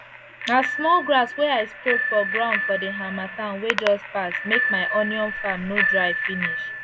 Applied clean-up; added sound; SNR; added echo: none; Bicycle bell; 2 dB; none.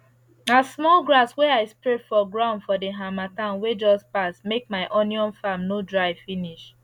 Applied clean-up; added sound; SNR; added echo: none; none; none; none.